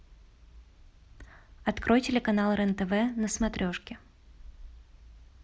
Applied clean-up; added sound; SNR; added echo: none; none; none; none.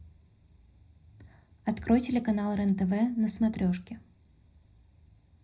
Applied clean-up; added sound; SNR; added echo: none; none; none; reverberation time 0.4 s.